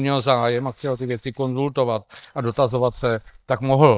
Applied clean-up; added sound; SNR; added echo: neural mask model DeepFilterNet 3.